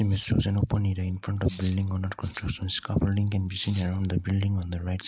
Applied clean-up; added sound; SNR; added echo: neural mask model Resemble Enhance denoiser.